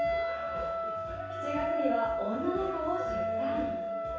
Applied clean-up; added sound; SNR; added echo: none; Wind instrument, woodwind instrument; -3 dB; reverberation time 0.7 s.